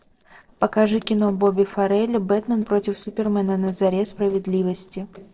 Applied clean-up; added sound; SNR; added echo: neural separator model SepFormer DNS4.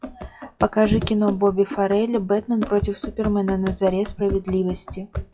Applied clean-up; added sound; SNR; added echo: classical method WPE with log-MMSE.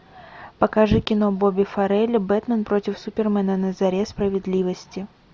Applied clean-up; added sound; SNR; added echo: none; none; none; none.